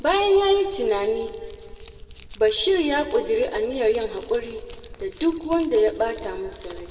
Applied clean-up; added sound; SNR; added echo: none; Crumpling, crinkling; 17 dB; reverberation time 1.6 s.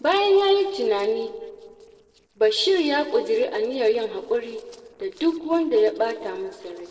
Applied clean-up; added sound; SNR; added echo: neural separator model SepFormer DNS4.